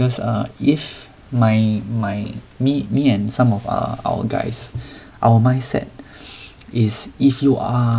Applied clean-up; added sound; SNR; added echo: none; none; none; none.